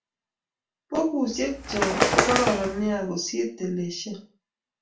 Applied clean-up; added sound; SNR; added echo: none; Bird; -1 dB; reverberation time 0.3 s.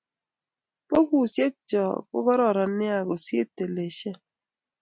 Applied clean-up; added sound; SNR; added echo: none; none; none; none.